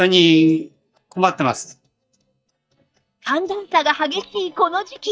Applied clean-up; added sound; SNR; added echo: neural mask model DeepFilterNet 3.